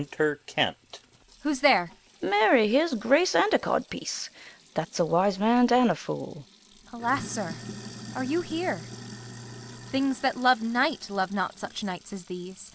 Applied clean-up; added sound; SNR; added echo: none; Sink (filling or washing); 18 dB; none.